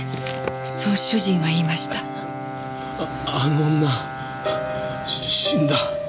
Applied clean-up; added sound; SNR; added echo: none; Bowed string instrument; 9 dB; none.